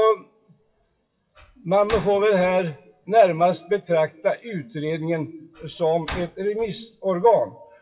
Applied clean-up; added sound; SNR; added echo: classical method WPE with log-MMSE.